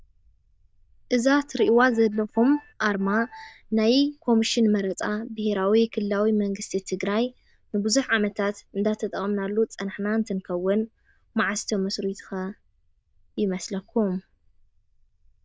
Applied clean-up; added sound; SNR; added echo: neural diffusion model UNIVERSE++.